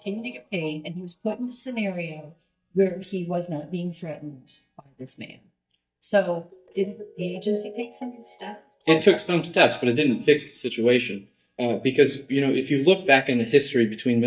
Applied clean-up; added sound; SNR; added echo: neural mask model DeepFilterNet 3.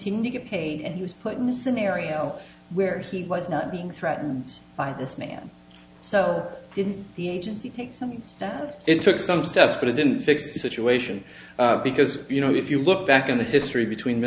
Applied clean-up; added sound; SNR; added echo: none; none; none; none.